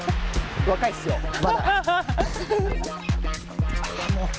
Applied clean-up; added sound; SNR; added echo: none; Ocean; 17 dB; none.